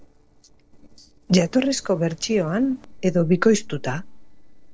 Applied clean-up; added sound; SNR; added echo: neural separator model SepFormer DNS4.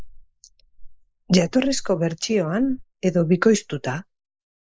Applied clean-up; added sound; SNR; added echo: neural mask model Resemble Enhance denoiser.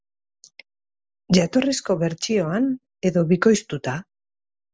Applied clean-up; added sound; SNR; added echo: none; none; none; none.